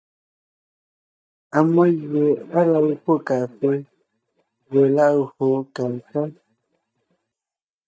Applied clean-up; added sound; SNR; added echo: neural mask model DeepFilterNet 3.